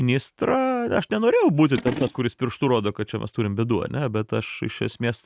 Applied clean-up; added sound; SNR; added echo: neural mask model RNNoise.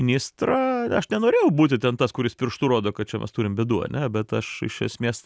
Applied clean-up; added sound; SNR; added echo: none; none; none; none.